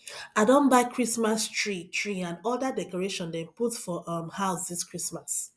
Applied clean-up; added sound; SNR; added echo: none; none; none; none.